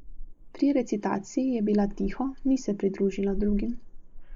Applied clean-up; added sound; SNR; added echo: neural mask model Resemble Enhance denoiser.